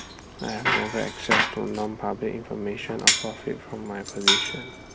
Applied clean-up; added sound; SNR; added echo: none; Bicycle; -4 dB; none.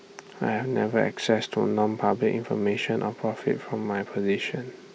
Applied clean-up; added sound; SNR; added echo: none; none; none; none.